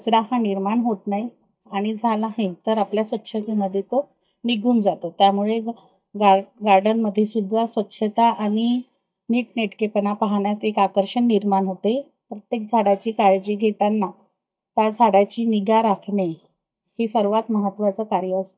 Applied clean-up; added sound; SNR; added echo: neural mask model DeepFilterNet 3.